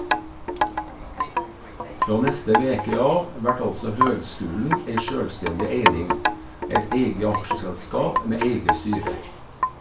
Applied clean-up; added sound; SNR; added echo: none; Wind chime; 1 dB; reverberation time 0.3 s.